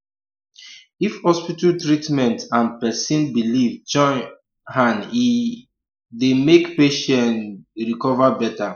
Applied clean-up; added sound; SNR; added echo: neural mask model Resemble Enhance denoiser.